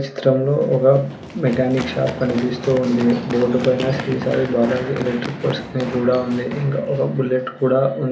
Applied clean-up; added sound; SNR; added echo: none; Run; 11 dB; reverberation time 0.3 s.